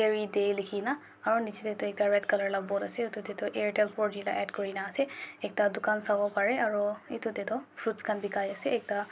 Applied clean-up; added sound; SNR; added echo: none; none; none; none.